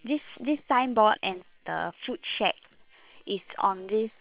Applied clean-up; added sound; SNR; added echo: neural separator model SepFormer WHAM!.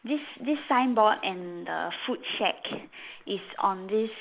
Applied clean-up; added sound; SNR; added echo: neural mask model Resemble Enhance denoiser.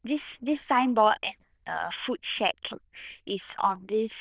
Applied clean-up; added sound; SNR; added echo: neural diffusion model UNIVERSE++.